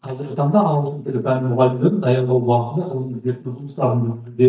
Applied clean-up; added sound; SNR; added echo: neural mask model DeepFilterNet 3.